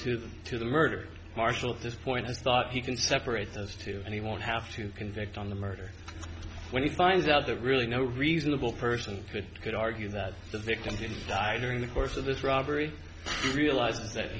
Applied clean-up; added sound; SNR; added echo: none; none; none; none.